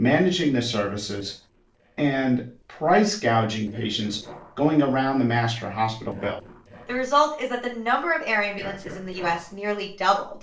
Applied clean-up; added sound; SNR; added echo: neural separator model SepFormer DNS4.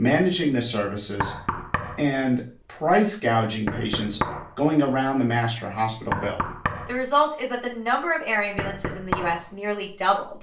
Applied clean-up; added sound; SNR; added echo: none; Knock; 9 dB; reverberation time 0.4 s.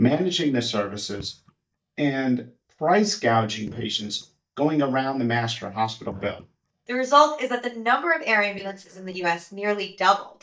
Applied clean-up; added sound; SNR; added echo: neural mask model DeepFilterNet 3.